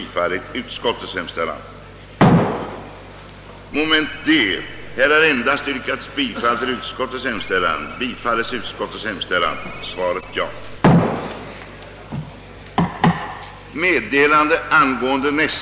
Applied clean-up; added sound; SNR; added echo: none; Ringtone; 13 dB; none.